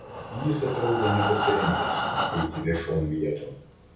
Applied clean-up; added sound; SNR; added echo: none; Breathing; 2 dB; reverberation time 0.6 s.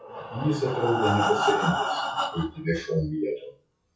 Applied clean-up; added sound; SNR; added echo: classical method WPE with log-MMSE.